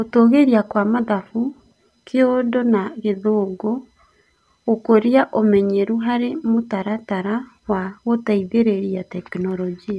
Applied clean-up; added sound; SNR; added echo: none; none; none; none.